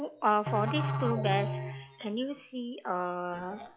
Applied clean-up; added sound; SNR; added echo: classical method log-MMSE.